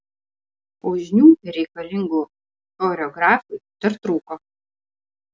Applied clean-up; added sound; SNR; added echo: none; none; none; none.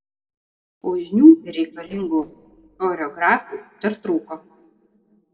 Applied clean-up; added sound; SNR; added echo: neural separator model SepFormer DNS4.